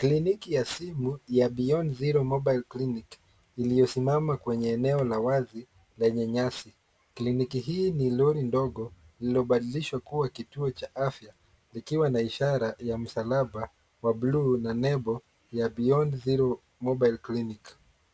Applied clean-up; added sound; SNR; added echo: none; none; none; none.